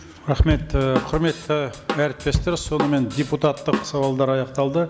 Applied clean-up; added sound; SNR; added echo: none; Drum / Drum kit; 6 dB; none.